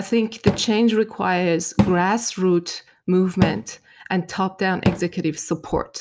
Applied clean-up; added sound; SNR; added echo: none; Cupboard open or close / Drawer open or close; 7 dB; none.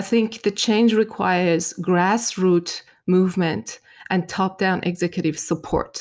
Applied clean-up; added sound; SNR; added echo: none; none; none; none.